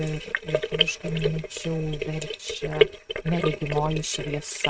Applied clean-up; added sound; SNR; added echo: neural mask model RNNoise.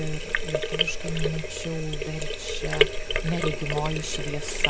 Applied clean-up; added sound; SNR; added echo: none; Sink (filling or washing); -5 dB; none.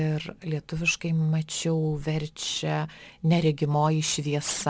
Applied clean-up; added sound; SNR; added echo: none; none; none; none.